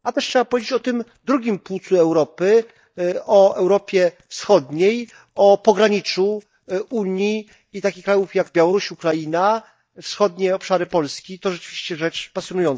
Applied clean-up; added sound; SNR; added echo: neural mask model DeepFilterNet 3.